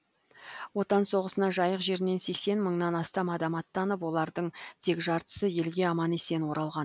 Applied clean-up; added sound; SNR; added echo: none; none; none; none.